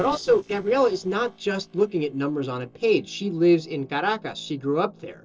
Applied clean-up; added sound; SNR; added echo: neural separator model SepFormer DNS4.